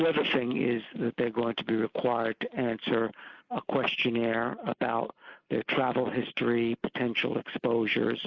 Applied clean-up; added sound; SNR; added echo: neural mask model Resemble Enhance denoiser.